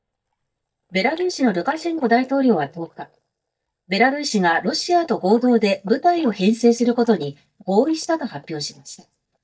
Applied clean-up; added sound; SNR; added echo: neural mask model DeepFilterNet 3.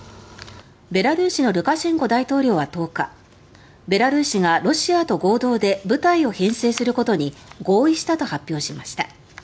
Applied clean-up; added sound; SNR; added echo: none; none; none; none.